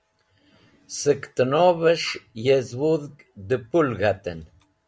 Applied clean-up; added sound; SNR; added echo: none; none; none; none.